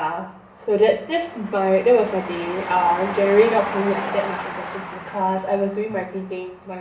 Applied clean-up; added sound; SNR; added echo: none; Train; 11 dB; reverberation time 1.4 s.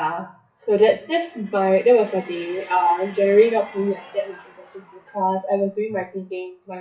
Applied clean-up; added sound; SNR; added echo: classical method WPE with log-MMSE.